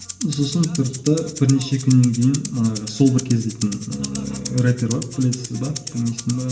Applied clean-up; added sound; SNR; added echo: none; Rattle (instrument); 14 dB; reverberation time 1.1 s.